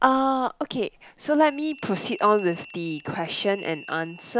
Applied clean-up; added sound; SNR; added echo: none; Bell; 15 dB; none.